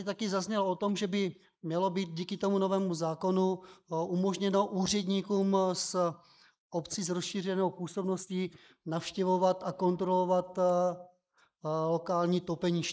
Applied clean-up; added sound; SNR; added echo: neural mask model Resemble Enhance denoiser.